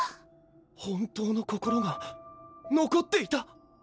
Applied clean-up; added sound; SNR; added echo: none; none; none; none.